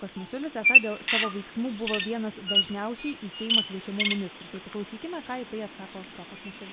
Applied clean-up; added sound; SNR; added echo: none; Bird vocalization, bird call, bird song; -5 dB; none.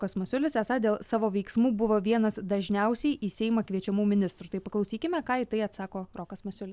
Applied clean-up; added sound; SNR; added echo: none; none; none; none.